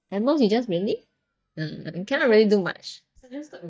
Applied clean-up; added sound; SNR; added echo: neural mask model DeepFilterNet 3.